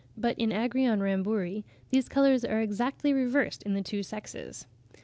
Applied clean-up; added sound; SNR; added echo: none; none; none; none.